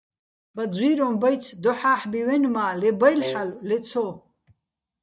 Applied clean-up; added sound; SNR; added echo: neural mask model DeepFilterNet 3.